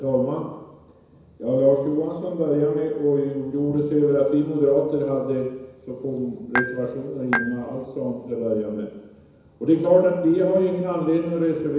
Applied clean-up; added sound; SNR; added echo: none; Dishes, pots, and pans / Chink, clink; 5 dB; reverberation time 1.0 s.